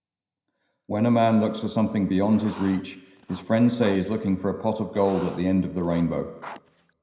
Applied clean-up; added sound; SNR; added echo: none; Writing; 19 dB; reverberation time 0.8 s.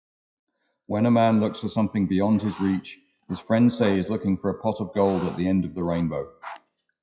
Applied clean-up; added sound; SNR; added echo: classical method WPE with log-MMSE.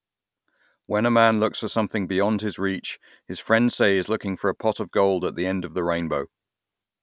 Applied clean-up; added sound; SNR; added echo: none; none; none; none.